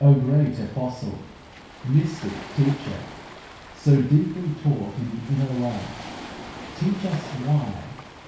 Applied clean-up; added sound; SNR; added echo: none; Waves, surf; 16 dB; reverberation time 0.6 s.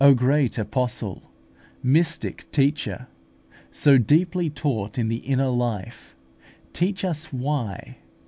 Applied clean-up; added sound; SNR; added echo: none; none; none; none.